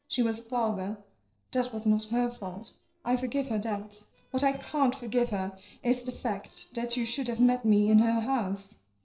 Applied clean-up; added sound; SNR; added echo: neural separator model SepFormer DNS4.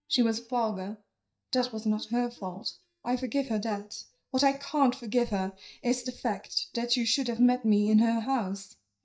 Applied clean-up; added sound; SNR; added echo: neural mask model DeepFilterNet 3.